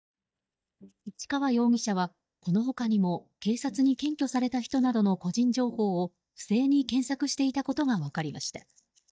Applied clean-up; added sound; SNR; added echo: neural mask model DeepFilterNet 3.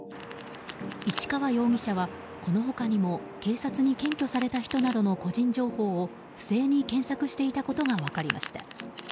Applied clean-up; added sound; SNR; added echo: none; Domestic sounds, home sounds; 15 dB; none.